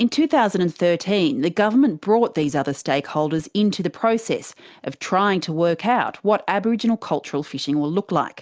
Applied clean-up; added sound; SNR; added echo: none; none; none; none.